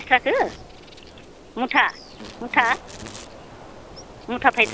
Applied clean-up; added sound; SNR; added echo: none; Insect; 15 dB; none.